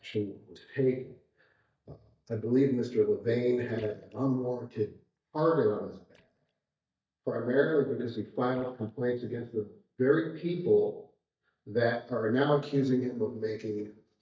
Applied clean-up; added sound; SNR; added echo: neural mask model DeepFilterNet 3.